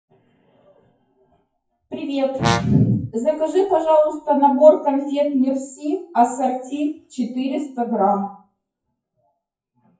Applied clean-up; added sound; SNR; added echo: classical method WPE with log-MMSE.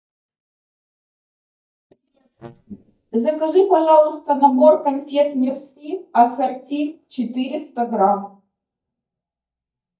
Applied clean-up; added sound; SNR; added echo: neural mask model DeepFilterNet 3.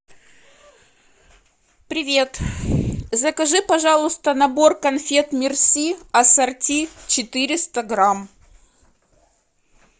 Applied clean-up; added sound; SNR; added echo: none; none; none; none.